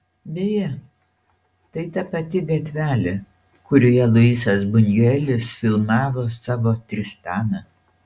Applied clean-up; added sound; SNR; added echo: none; none; none; none.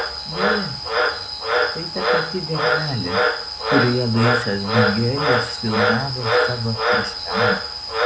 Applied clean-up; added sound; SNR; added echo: none; Frog; -4 dB; none.